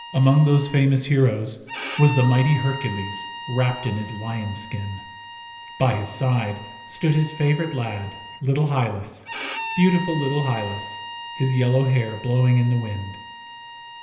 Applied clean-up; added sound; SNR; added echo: none; Bowed string instrument; 13 dB; reverberation time 1.4 s.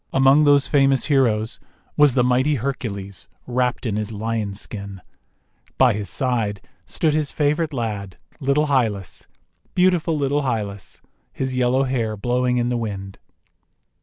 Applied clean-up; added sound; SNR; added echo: none; none; none; none.